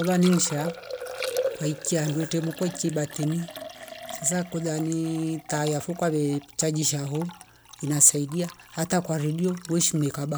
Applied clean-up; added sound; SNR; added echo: none; Liquid; 12 dB; none.